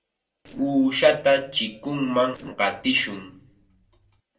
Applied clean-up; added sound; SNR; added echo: neural separator model SepFormer DNS4.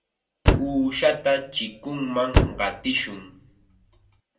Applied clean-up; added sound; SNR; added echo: none; Slam; 0 dB; reverberation time 0.2 s.